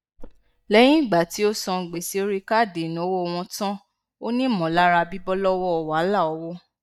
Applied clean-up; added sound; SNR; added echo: neural mask model DeepFilterNet 3.